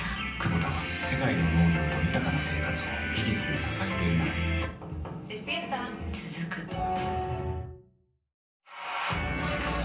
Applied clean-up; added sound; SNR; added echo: none; none; none; reverberation time 0.6 s.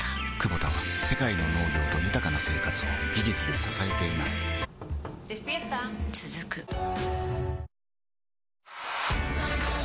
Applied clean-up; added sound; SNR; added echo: none; none; none; none.